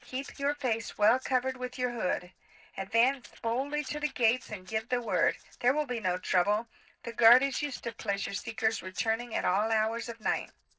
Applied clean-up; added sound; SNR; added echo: neural separator model SepFormer DNS4.